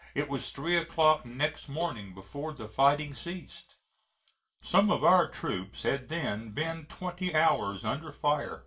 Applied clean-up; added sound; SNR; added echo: none; Cowbell; 20 dB; reverberation time 0.2 s.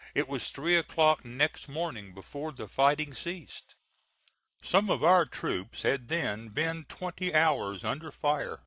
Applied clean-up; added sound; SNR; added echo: none; none; none; none.